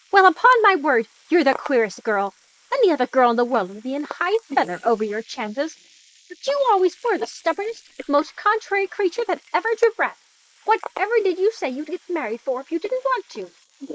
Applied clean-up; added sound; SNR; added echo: neural mask model Resemble Enhance denoiser.